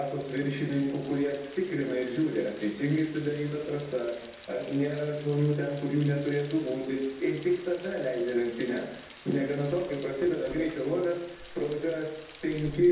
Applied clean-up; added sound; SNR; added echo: none; Rain; 20 dB; reverberation time 0.8 s.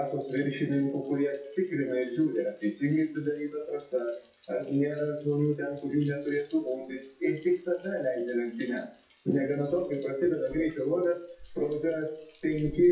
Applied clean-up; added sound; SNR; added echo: classical method WPE with log-MMSE.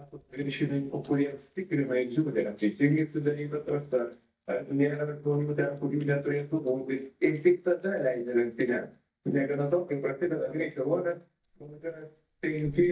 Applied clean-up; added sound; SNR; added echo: neural mask model DeepFilterNet 3.